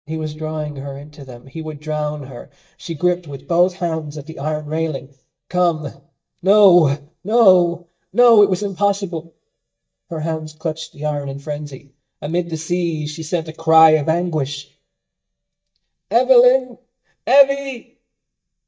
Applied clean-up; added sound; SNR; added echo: neural mask model DeepFilterNet 3.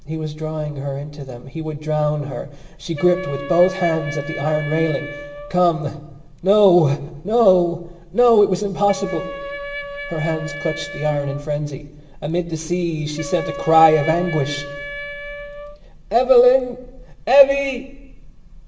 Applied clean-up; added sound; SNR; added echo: none; Wind instrument, woodwind instrument; 12 dB; reverberation time 0.8 s.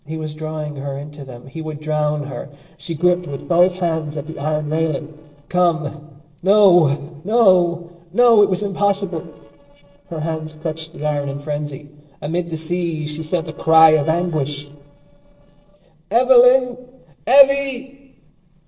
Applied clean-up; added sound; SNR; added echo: neural separator model SepFormer DNS4.